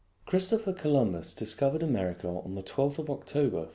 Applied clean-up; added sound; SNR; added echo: none; none; none; none.